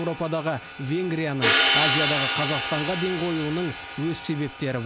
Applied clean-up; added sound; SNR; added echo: none; Hi-hat; -2 dB; none.